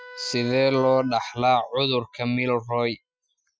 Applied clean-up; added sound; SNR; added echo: classical method Wiener filter.